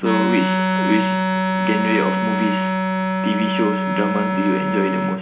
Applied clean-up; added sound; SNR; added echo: none; Wind instrument, woodwind instrument; -3 dB; reverberation time 0.4 s.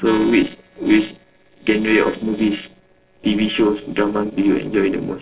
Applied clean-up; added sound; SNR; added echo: neural separator model SepFormer DNS4.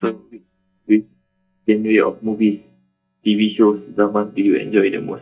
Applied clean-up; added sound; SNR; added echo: neural mask model DeepFilterNet 3.